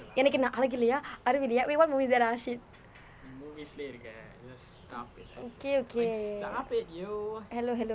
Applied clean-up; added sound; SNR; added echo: none; none; none; none.